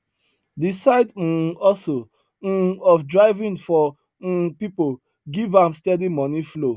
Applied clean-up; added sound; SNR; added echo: none; none; none; none.